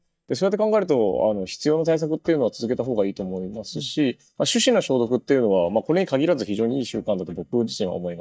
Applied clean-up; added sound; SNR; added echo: neural mask model DeepFilterNet 3.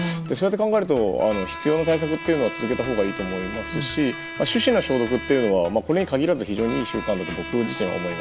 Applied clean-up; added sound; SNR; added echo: none; Bowed string instrument; 12 dB; none.